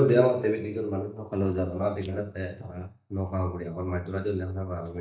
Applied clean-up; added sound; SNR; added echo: neural mask model DeepFilterNet 3.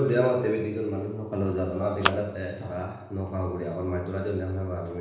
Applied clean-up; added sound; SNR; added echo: none; Telephone; 11 dB; reverberation time 1.1 s.